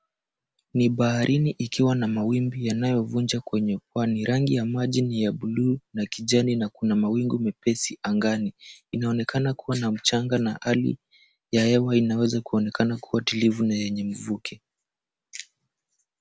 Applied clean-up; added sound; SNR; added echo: none; none; none; none.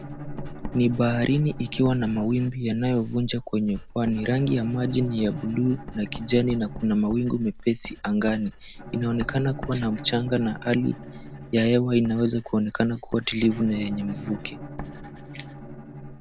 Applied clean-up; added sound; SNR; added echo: none; Bowed string instrument + Writing; 13 dB; none.